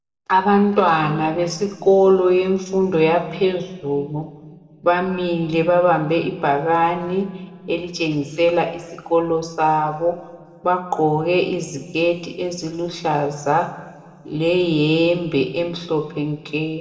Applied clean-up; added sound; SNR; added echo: none; none; none; reverberation time 1.4 s.